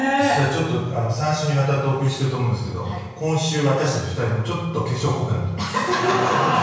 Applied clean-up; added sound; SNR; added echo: none; none; none; reverberation time 1.0 s.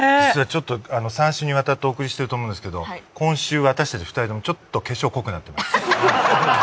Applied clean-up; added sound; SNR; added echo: none; none; none; none.